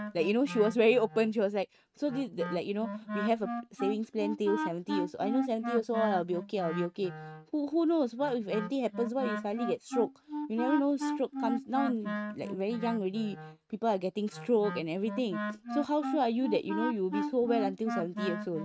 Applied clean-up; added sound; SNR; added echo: neural mask model RNNoise.